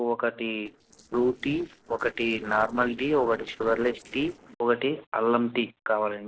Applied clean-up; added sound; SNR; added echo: neural separator model SepFormer DNS4.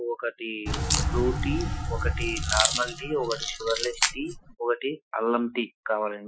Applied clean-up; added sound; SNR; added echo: classical method Wiener filter.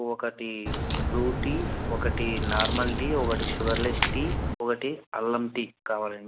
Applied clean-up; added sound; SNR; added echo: none; Crack; -3 dB; none.